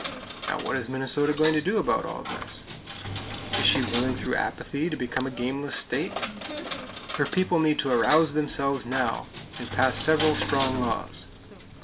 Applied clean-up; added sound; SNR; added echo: none; Coin (dropping); 8 dB; none.